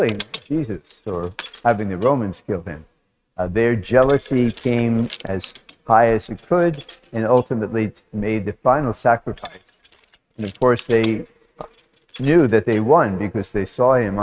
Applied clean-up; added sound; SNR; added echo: neural mask model RNNoise.